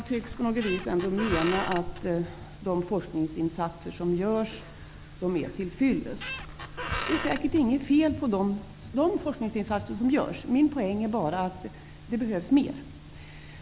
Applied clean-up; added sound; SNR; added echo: none; Squeak; 7 dB; none.